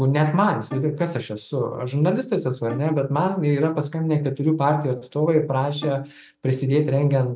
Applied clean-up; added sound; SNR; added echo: none; Bowed string instrument; 16 dB; none.